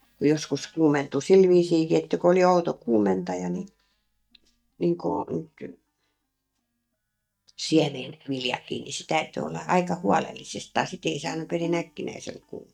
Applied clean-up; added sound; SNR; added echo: neural mask model DeepFilterNet 3.